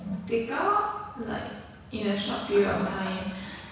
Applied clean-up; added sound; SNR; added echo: none; Toilet flush; 11 dB; reverberation time 1.1 s.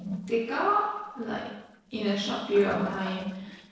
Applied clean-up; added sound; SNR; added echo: neural separator model SepFormer DNS4.